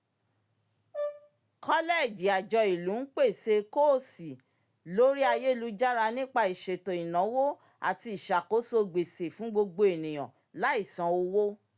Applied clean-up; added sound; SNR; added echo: none; Brass instrument; 12 dB; none.